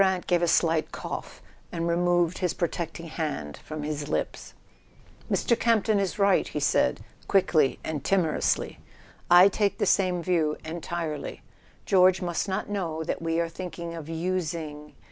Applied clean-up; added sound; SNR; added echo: none; none; none; none.